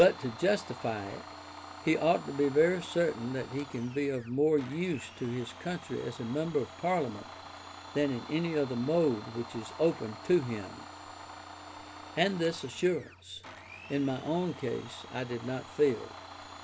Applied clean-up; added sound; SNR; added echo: none; Domestic sounds, home sounds; 15 dB; none.